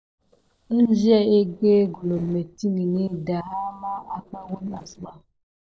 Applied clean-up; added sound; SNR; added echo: neural separator model SepFormer DNS4.